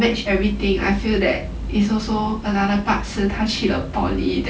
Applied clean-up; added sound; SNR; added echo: none; none; none; none.